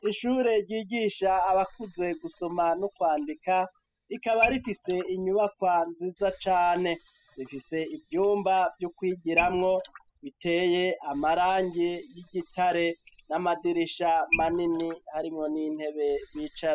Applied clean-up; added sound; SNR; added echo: classical method spectral subtraction.